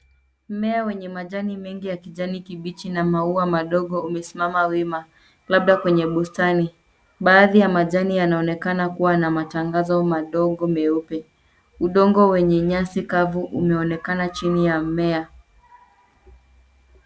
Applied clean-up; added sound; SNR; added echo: none; none; none; none.